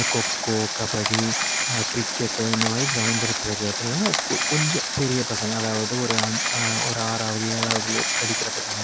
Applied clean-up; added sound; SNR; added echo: none; Camera + Water; -2 dB; none.